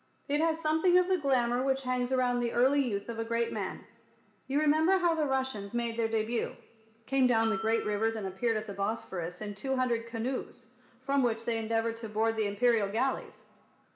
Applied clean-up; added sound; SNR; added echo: none; Bell; 13 dB; reverberation time 2.0 s.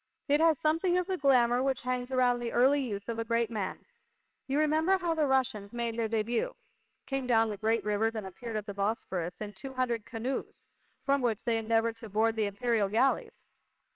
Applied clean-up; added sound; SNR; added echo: neural separator model SepFormer WHAMR!.